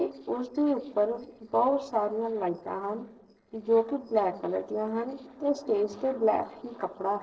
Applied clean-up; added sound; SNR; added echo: neural separator model SepFormer DNS4.